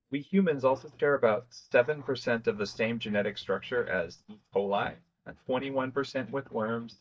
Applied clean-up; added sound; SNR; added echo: neural mask model DeepFilterNet 3.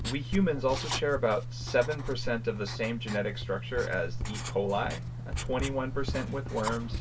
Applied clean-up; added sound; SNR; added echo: none; Writing; 4 dB; reverberation time 0.1 s.